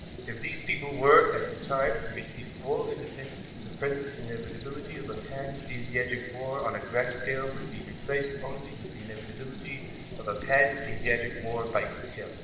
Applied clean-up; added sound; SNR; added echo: none; Cricket; -5 dB; reverberation time 1.0 s.